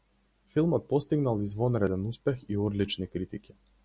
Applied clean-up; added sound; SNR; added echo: none; none; none; none.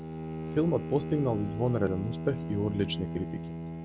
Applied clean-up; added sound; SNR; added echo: none; Bowed string instrument; 6 dB; none.